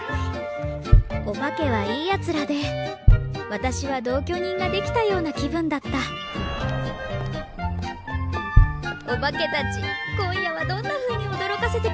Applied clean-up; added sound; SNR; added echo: none; Bass drum; -2 dB; none.